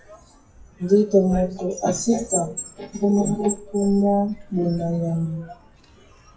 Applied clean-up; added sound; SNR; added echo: classical method WPE with log-MMSE.